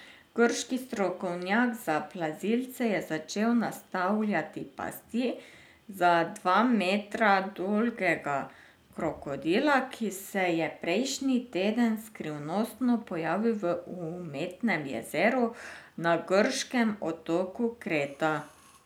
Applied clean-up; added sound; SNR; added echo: none; none; none; none.